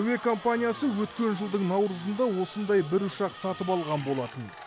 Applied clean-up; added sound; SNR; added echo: none; Crowd + Drill; 16 dB; none.